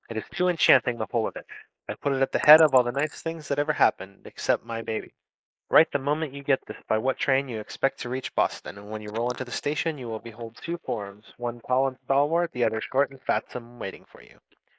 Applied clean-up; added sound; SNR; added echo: neural mask model Resemble Enhance denoiser.